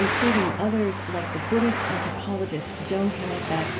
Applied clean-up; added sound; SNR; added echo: none; Traffic noise, roadway noise; 4 dB; reverberation time 0.4 s.